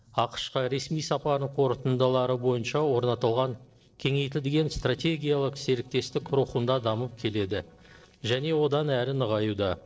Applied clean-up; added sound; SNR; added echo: neural separator model SepFormer DNS4.